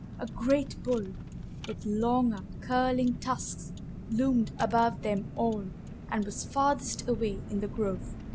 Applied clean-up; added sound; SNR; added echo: none; Car; 9 dB; none.